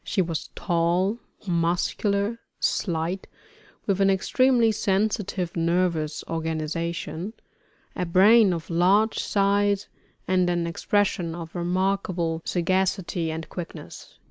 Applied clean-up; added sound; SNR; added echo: none; none; none; none.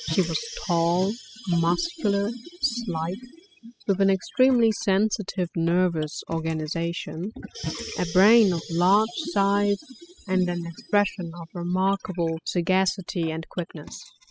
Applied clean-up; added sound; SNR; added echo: classical method spectral subtraction.